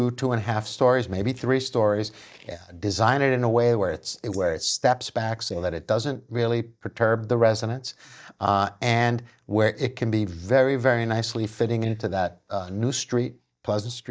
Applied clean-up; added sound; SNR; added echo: neural mask model DeepFilterNet 3.